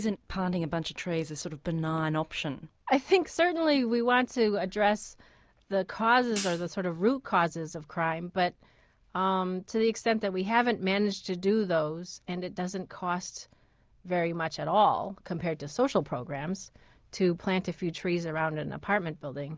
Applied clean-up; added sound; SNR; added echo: none; Hi-hat; 12 dB; none.